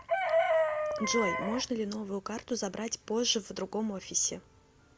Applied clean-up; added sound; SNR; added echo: none; Chicken, rooster; 0 dB; none.